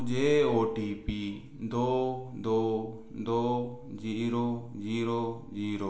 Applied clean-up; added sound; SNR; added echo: none; none; none; none.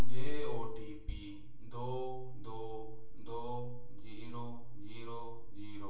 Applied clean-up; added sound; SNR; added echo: none; none; none; reverberation time 0.3 s.